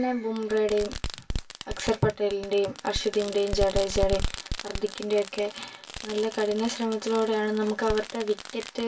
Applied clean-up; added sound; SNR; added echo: none; Fireworks; 8 dB; reverberation time 0.1 s.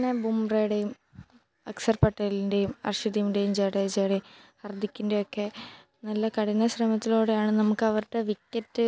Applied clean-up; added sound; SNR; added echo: none; none; none; none.